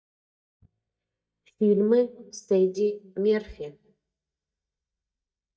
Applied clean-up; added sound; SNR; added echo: neural mask model DeepFilterNet 3.